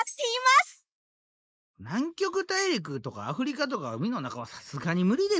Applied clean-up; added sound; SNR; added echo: neural mask model Resemble Enhance denoiser.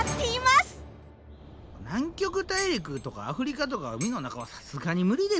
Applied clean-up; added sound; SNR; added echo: none; Dishes, pots, and pans; 17 dB; none.